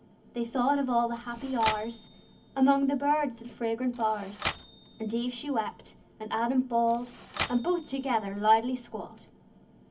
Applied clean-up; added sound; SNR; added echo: none; Typewriter; 13 dB; reverberation time 0.3 s.